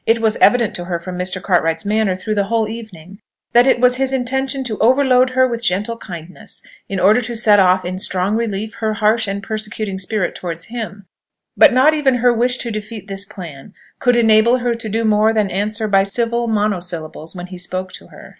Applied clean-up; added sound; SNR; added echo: none; none; none; none.